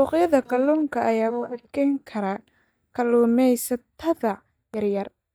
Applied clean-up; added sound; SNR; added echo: neural mask model DeepFilterNet 3.